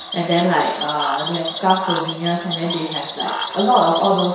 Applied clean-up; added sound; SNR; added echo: none; Cricket / Frog; 7 dB; reverberation time 0.7 s.